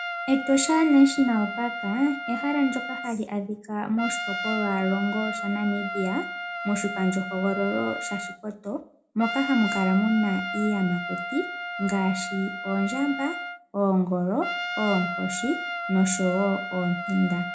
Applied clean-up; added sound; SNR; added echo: none; Trumpet; 7 dB; reverberation time 0.3 s.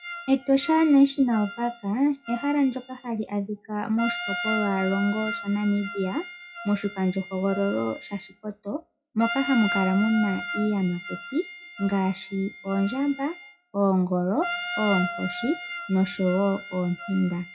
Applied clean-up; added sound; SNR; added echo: classical method WPE with log-MMSE.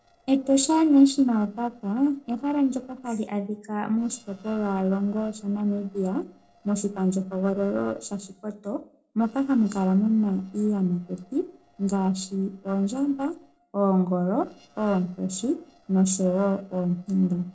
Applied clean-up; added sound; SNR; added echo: neural separator model SepFormer DNS4.